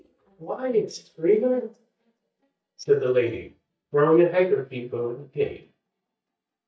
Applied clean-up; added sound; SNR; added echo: neural mask model DeepFilterNet 3.